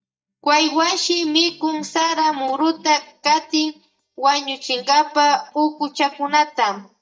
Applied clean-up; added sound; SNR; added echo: neural mask model DeepFilterNet 3.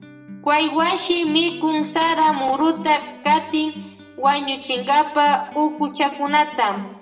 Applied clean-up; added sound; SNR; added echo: none; Acoustic guitar; 18 dB; reverberation time 0.8 s.